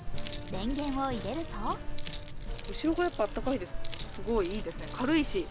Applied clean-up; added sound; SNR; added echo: none; Keys jangling; 3 dB; none.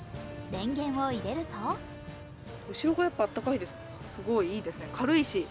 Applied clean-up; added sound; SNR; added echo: none; none; none; none.